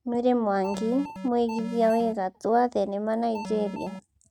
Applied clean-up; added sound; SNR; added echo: neural mask model RNNoise.